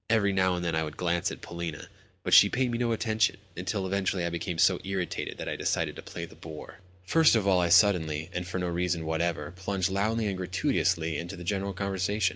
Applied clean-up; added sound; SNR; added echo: none; none; none; none.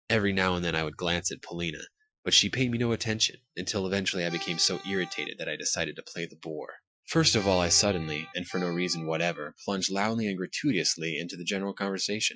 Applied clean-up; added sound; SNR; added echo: classical method Wiener filter.